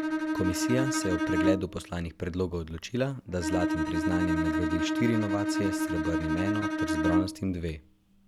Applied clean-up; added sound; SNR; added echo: none; Bowed string instrument; -2 dB; none.